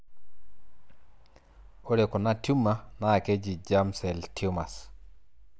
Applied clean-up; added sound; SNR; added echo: none; none; none; none.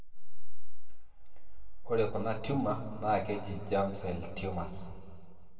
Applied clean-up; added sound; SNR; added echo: none; none; none; reverberation time 1.8 s.